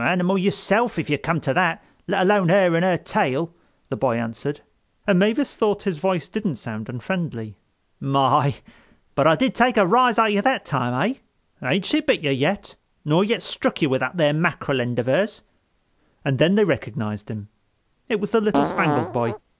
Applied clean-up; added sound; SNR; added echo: none; Fart; 2 dB; none.